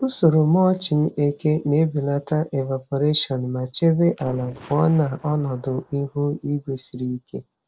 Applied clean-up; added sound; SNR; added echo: neural separator model SepFormer DNS4.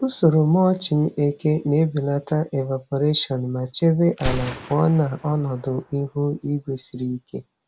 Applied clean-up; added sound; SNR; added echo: none; Gunshot, gunfire; 16 dB; none.